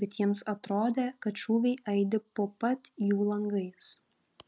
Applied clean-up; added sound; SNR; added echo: none; none; none; none.